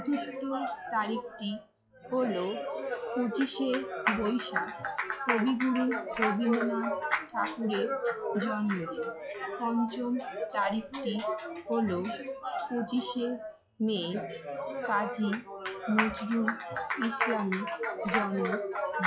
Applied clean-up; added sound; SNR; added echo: classical method log-MMSE.